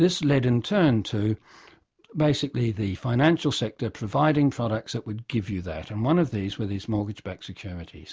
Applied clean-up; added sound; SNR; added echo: none; none; none; none.